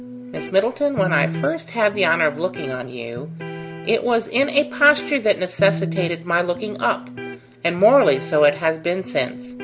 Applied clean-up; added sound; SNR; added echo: none; Electric guitar; 11 dB; none.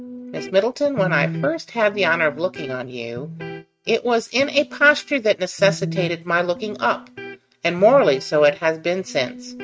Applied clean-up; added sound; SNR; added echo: neural mask model RNNoise.